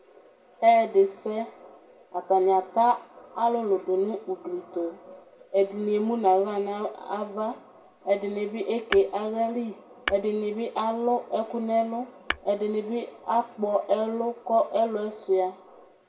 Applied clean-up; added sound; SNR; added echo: none; Tap / Hammer; 11 dB; reverberation time 0.4 s.